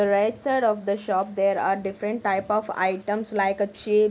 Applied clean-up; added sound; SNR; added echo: none; none; none; none.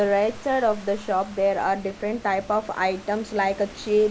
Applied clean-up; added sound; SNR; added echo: none; Rain / Thunderstorm; 18 dB; none.